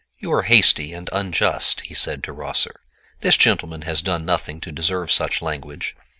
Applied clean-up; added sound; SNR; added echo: none; none; none; none.